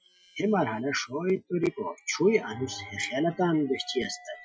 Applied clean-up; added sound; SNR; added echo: classical method Wiener filter.